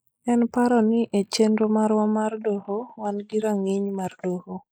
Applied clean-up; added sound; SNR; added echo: neural mask model Resemble Enhance denoiser.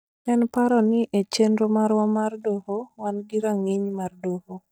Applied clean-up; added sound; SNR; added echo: neural mask model DeepFilterNet 3.